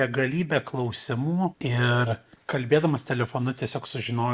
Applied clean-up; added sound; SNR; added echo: none; none; none; none.